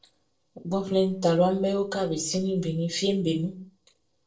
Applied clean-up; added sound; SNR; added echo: neural separator model SepFormer DNS4.